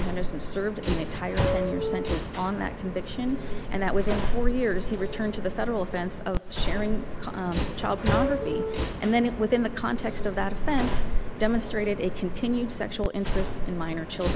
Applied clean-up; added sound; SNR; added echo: none; Subway, metro, underground; -2 dB; none.